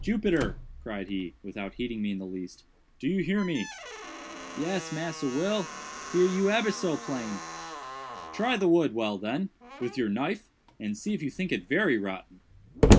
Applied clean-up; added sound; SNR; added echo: none; Slam; 3 dB; none.